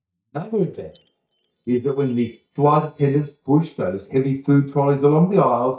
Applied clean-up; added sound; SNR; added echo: neural mask model DeepFilterNet 3.